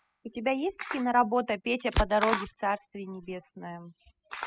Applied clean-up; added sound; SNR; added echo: classical method spectral subtraction.